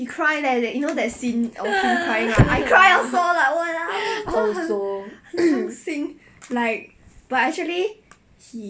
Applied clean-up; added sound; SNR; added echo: none; none; none; none.